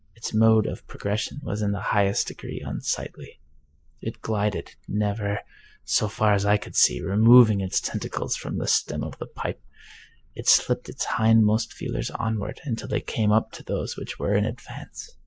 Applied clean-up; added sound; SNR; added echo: neural mask model Resemble Enhance denoiser.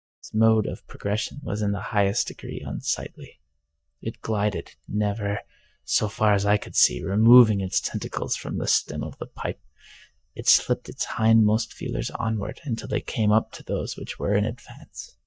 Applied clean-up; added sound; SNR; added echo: neural mask model DeepFilterNet 3.